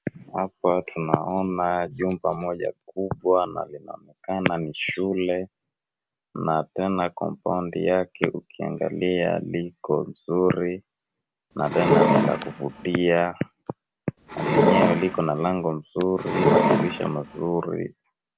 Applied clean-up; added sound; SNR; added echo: none; Wood; -2 dB; none.